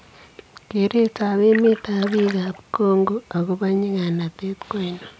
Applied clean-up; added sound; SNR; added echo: none; Splash, splatter; 14 dB; none.